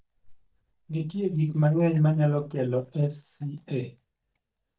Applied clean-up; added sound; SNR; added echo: neural mask model DeepFilterNet 3.